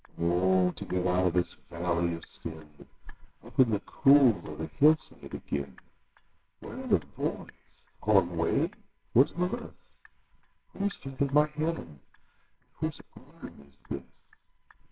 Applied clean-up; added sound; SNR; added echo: neural separator model SepFormer WHAMR!.